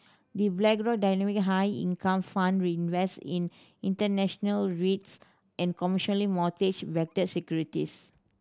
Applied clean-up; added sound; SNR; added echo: none; none; none; none.